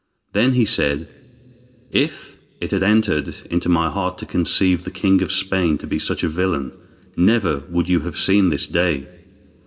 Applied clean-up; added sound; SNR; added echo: none; none; none; reverberation time 0.6 s.